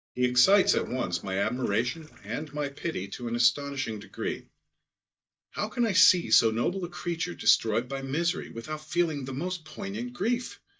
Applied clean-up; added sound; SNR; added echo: neural mask model DeepFilterNet 3.